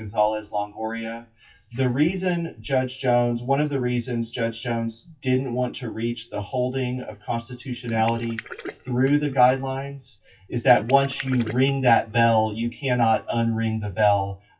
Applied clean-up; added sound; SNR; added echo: classical method WPE with log-MMSE.